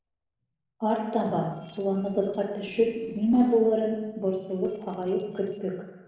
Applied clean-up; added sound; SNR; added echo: neural separator model SepFormer DNS4.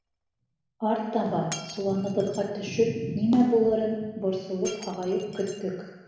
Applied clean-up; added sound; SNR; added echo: none; Shatter; 20 dB; reverberation time 1.0 s.